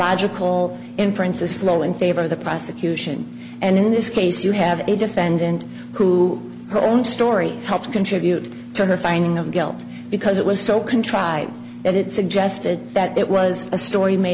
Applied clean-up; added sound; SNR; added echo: none; none; none; none.